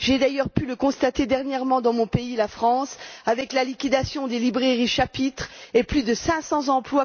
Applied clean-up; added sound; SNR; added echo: none; none; none; none.